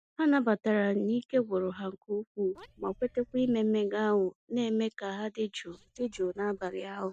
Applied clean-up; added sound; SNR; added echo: neural mask model DeepFilterNet 3.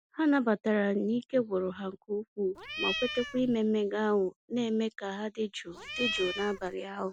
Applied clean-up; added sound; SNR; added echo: none; Cat; 6 dB; none.